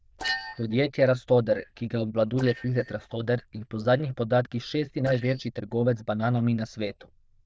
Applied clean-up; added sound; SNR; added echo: neural diffusion model UNIVERSE++.